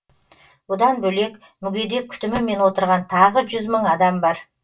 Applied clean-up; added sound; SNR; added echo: none; none; none; reverberation time 0.1 s.